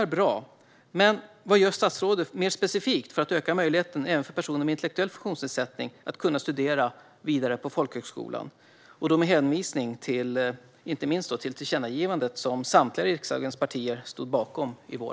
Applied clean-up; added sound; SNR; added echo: none; none; none; none.